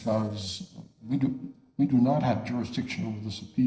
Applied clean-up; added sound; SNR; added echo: neural separator model SepFormer DNS4.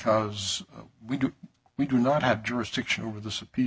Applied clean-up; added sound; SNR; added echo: none; none; none; none.